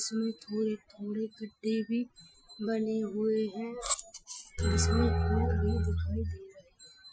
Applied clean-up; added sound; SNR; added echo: classical method Wiener filter.